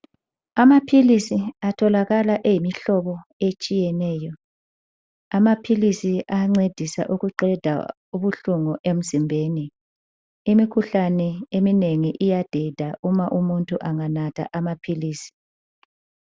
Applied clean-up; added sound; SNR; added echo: none; none; none; none.